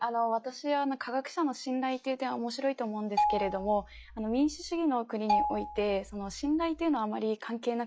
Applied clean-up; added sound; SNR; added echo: classical method log-MMSE.